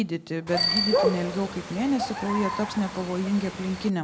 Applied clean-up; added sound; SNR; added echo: none; Bird + Bicycle bell; 1 dB; none.